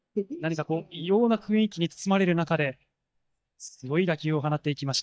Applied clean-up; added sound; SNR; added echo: neural mask model DeepFilterNet 3.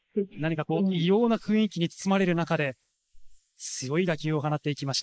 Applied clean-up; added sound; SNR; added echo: neural mask model Resemble Enhance denoiser.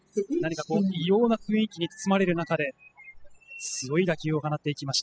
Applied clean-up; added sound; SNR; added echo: classical method spectral subtraction.